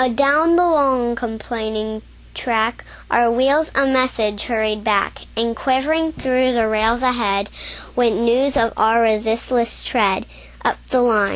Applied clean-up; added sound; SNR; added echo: none; none; none; none.